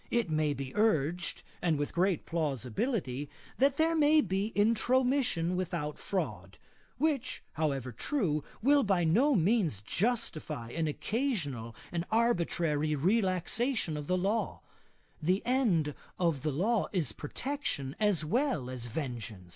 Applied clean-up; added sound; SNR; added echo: none; none; none; none.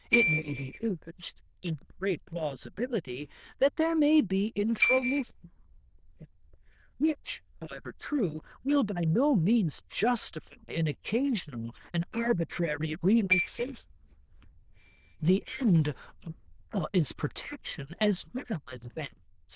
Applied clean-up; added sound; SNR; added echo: neural diffusion model UNIVERSE++.